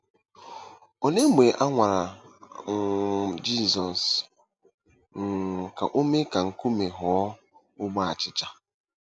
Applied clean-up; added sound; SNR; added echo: none; Tambourine; 10 dB; none.